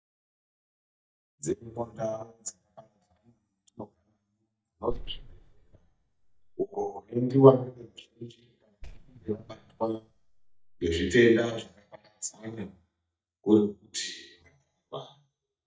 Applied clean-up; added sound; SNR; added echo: neural mask model DeepFilterNet 3.